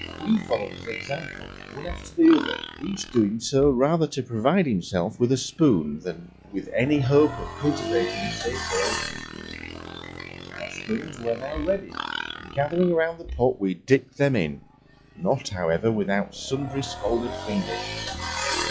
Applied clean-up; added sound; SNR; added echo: classical method log-MMSE.